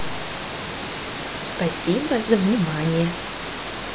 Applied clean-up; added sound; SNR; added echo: none; Water; 8 dB; none.